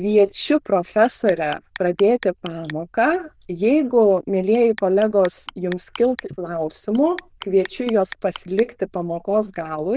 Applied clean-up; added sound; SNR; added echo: neural diffusion model UNIVERSE++.